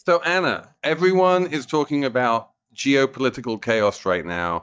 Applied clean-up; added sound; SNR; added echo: neural mask model DeepFilterNet 3.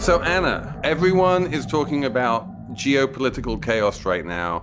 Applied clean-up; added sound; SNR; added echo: none; Animal; 10 dB; none.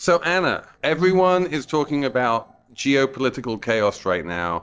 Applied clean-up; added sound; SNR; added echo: neural separator model SepFormer DNS4.